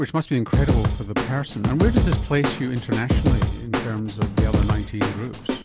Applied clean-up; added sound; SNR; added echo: none; Snare drum / Drum kit; -3 dB; none.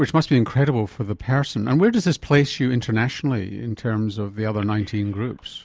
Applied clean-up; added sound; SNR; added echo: none; none; none; none.